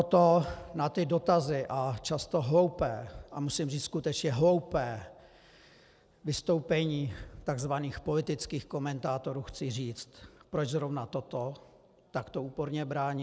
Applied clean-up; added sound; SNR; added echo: none; none; none; none.